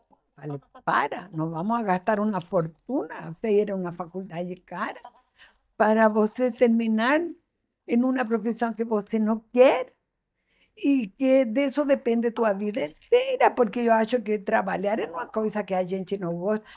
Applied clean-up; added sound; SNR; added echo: neural mask model DeepFilterNet 3.